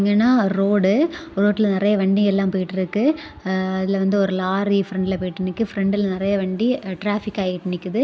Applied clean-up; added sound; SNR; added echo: none; none; none; none.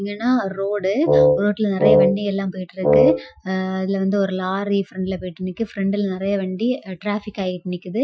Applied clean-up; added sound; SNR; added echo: classical method Wiener filter.